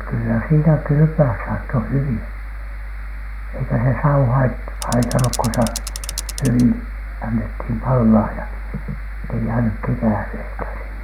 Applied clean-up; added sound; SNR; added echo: none; Mechanisms / Bicycle; 13 dB; none.